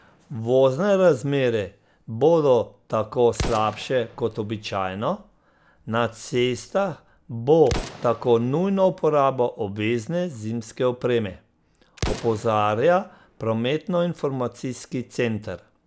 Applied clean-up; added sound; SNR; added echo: none; Explosion; 16 dB; none.